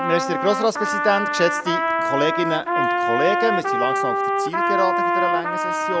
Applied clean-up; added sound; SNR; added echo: none; Trumpet; -2 dB; none.